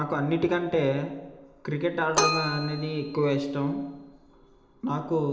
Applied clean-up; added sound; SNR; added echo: none; Keyboard (musical); 7 dB; reverberation time 0.8 s.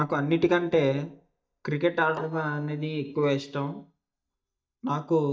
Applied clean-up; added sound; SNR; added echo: neural mask model DeepFilterNet 3.